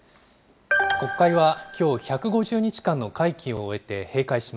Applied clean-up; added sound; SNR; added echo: none; none; none; none.